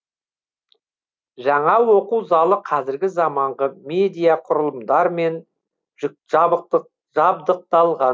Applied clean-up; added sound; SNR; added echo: none; none; none; none.